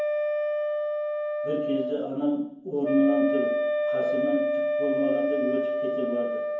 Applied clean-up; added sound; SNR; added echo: none; Wind instrument, woodwind instrument; -2 dB; reverberation time 0.9 s.